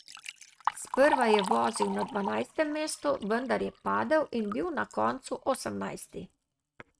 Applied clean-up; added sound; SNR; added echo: neural mask model RNNoise.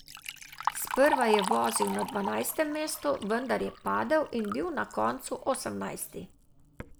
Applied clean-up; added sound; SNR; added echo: none; Liquid; 7 dB; none.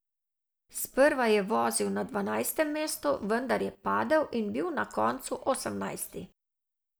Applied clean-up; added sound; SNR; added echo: none; none; none; none.